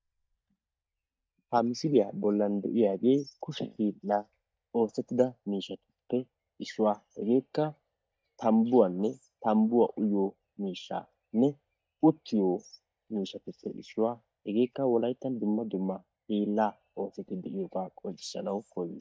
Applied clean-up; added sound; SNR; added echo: neural mask model DeepFilterNet 3.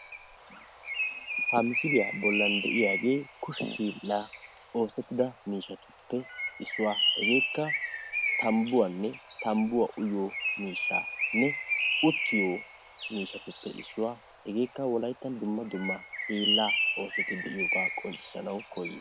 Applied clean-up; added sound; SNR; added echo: none; Bird; 2 dB; none.